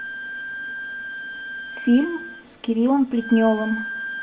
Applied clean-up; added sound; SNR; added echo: none; Bowed string instrument; 10 dB; reverberation time 0.4 s.